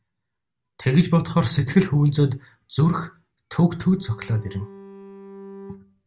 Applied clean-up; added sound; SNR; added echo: none; Bowed string instrument; 19 dB; none.